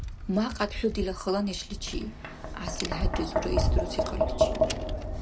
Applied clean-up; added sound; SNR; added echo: none; Tap; -3 dB; none.